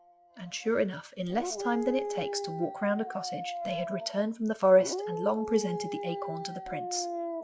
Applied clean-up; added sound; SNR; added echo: classical method log-MMSE.